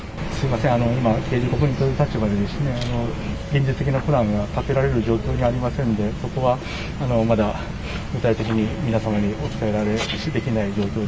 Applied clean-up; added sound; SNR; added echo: none; Bowed string instrument + Guitar; 17 dB; none.